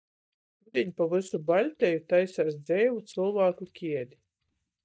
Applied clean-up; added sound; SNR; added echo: neural mask model DeepFilterNet 3.